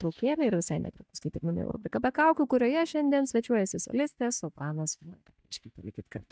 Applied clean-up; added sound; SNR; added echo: neural mask model DeepFilterNet 3.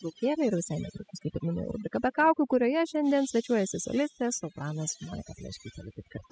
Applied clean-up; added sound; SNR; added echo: classical method spectral subtraction.